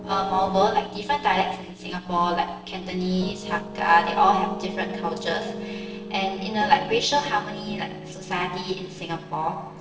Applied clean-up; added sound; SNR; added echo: neural separator model SepFormer DNS4.